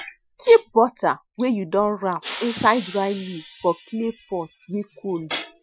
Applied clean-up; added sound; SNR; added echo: classical method Wiener filter.